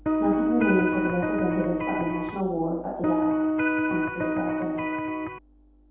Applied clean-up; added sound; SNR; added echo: none; Electric guitar; -4 dB; reverberation time 0.8 s.